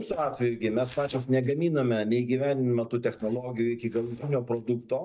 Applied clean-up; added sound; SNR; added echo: neural mask model DeepFilterNet 3.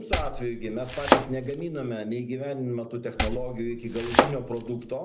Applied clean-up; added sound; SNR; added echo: none; Domestic sounds, home sounds; -4 dB; none.